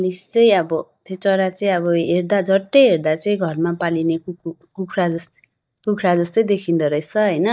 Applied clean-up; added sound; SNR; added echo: neural mask model DeepFilterNet 3.